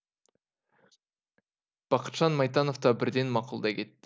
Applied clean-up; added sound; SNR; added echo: none; none; none; none.